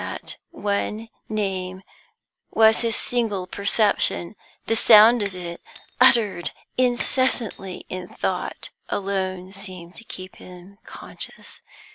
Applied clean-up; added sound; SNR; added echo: none; Shatter; 17 dB; none.